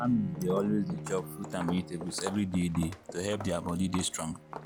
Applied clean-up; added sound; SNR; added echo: none; Bowed string instrument + Walk, footsteps; 10 dB; none.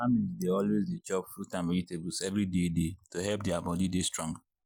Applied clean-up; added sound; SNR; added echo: none; none; none; none.